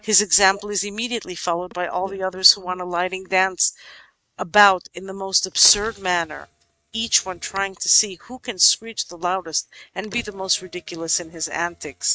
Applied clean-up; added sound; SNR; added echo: neural mask model RNNoise.